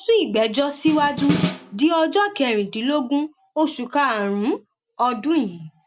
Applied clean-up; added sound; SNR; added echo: none; Snare drum; 4 dB; none.